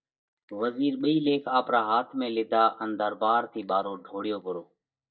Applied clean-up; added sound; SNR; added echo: neural mask model DeepFilterNet 3.